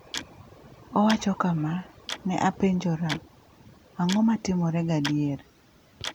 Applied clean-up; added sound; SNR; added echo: none; Tick-tock; 14 dB; none.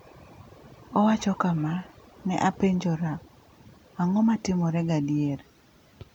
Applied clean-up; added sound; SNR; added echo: none; none; none; none.